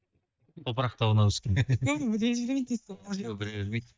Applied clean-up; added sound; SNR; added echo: neural mask model DeepFilterNet 3.